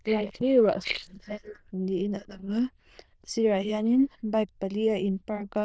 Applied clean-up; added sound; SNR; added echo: neural diffusion model UNIVERSE++.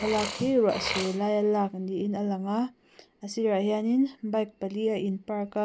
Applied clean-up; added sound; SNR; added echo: none; Burping, eructation; 13 dB; none.